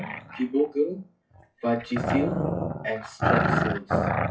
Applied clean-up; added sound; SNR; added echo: classical method WPE with log-MMSE.